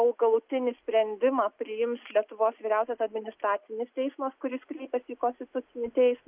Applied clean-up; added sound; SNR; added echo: neural mask model Resemble Enhance denoiser.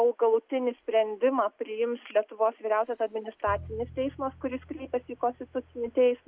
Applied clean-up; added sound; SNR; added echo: none; Bowed string instrument; 19 dB; none.